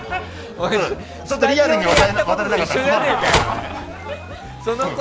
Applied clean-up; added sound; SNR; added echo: none; Telephone; 5 dB; none.